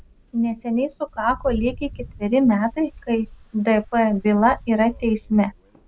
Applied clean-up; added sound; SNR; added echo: none; Rain; 18 dB; none.